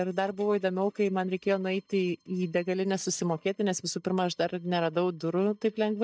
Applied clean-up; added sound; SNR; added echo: neural mask model DeepFilterNet 3.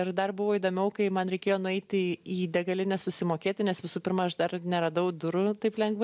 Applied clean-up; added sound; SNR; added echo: none; none; none; none.